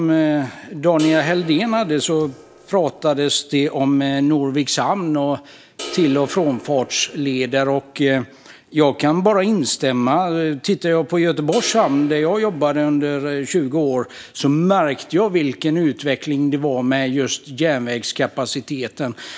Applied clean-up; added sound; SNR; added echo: none; Crash cymbal; 17 dB; none.